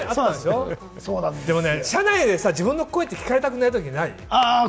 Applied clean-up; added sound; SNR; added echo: none; none; none; none.